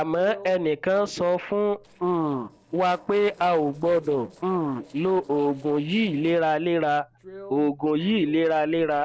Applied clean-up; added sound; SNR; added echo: neural separator model SepFormer DNS4.